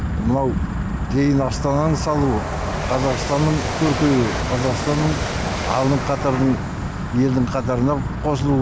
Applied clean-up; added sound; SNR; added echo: none; Train; 10 dB; none.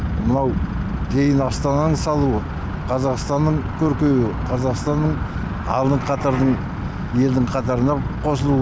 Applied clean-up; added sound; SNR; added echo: none; none; none; none.